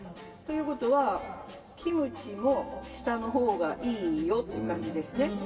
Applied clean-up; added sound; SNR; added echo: none; none; none; reverberation time 1.7 s.